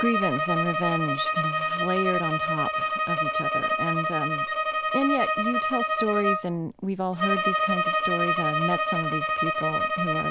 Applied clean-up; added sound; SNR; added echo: none; Bowed string instrument; -3 dB; none.